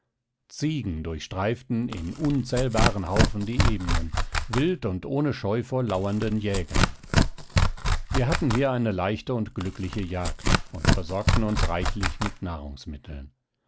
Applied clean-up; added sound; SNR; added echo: none; Tearing; -3 dB; none.